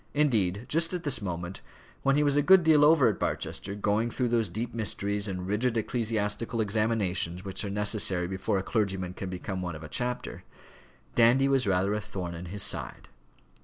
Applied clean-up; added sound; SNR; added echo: none; none; none; none.